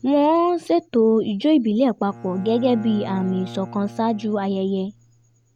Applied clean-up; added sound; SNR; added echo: none; Bowed string instrument; 18 dB; none.